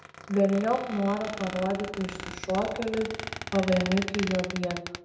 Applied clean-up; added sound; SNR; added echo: none; Squeak; 9 dB; reverberation time 0.7 s.